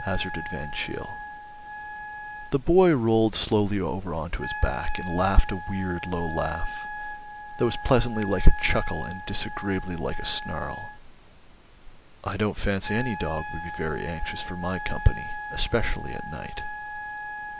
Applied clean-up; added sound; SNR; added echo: none; Wind instrument, woodwind instrument; 12 dB; none.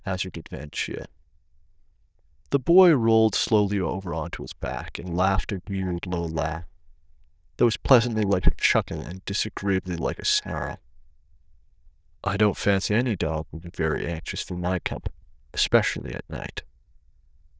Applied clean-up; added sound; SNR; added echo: neural diffusion model UNIVERSE++.